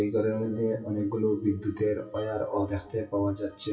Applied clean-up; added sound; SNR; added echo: classical method WPE with log-MMSE.